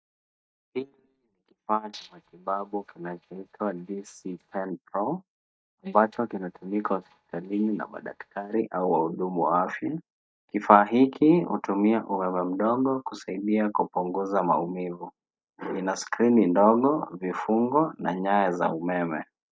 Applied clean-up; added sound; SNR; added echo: neural mask model DeepFilterNet 3.